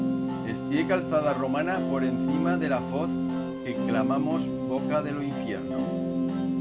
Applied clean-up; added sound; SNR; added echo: none; Piano; -2 dB; none.